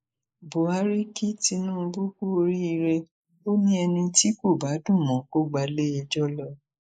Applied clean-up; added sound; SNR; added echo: neural mask model Resemble Enhance denoiser.